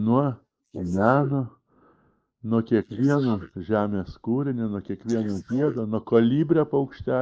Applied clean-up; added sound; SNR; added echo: neural mask model Resemble Enhance denoiser.